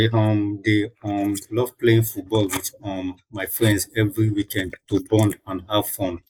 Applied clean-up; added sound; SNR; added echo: neural mask model Resemble Enhance denoiser.